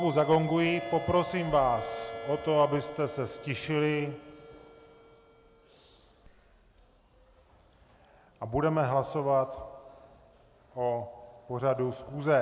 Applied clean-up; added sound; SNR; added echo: none; none; none; none.